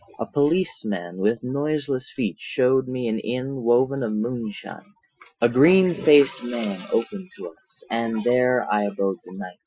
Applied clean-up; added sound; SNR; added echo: classical method Wiener filter.